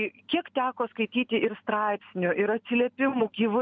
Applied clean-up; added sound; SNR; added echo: none; none; none; none.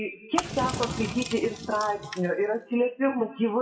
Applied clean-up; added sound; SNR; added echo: classical method WPE with log-MMSE.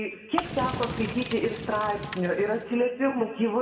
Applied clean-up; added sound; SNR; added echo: none; Fire; 8 dB; reverberation time 1.5 s.